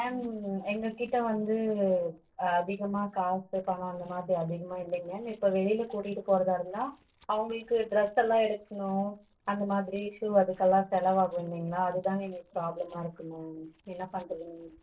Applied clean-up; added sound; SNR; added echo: neural separator model SepFormer DNS4.